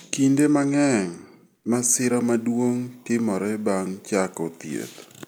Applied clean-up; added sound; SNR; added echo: none; none; none; none.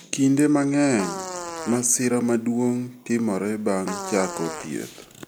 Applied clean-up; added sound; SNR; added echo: none; Fart; 12 dB; none.